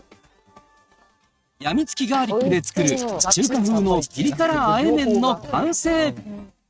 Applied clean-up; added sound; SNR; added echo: neural mask model RNNoise.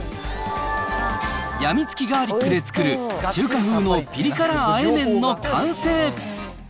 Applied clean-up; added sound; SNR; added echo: none; none; none; none.